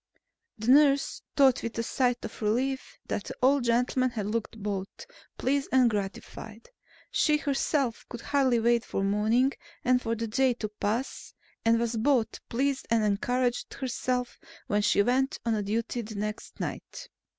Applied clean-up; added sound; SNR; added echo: none; none; none; none.